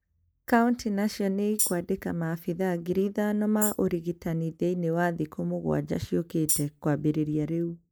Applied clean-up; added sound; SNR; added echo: neural mask model Resemble Enhance denoiser.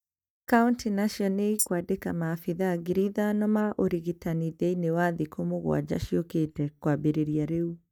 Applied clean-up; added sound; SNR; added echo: neural mask model DeepFilterNet 3.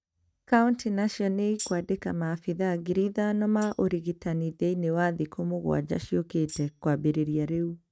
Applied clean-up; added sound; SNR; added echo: neural mask model RNNoise.